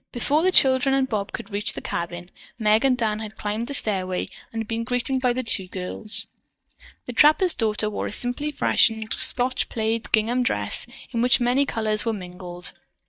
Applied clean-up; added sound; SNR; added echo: neural mask model DeepFilterNet 3.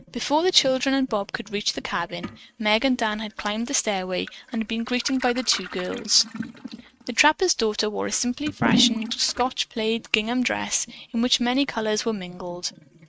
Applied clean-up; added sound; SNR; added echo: neural mask model RNNoise.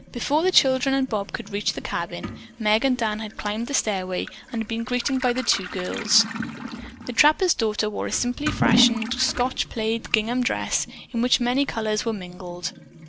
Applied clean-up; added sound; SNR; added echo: none; Toilet flush / Liquid; 9 dB; none.